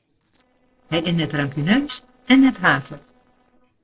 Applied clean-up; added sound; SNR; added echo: neural separator model SepFormer DNS4.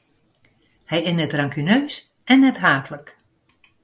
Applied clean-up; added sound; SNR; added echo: none; none; none; none.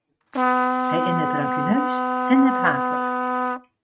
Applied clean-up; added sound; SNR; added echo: neural mask model RNNoise.